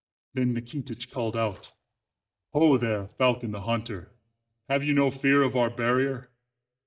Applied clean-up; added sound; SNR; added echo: neural mask model DeepFilterNet 3.